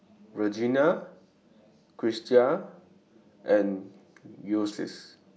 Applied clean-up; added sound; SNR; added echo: none; none; none; none.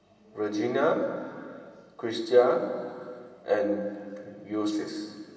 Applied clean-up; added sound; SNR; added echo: none; none; none; reverberation time 2.7 s.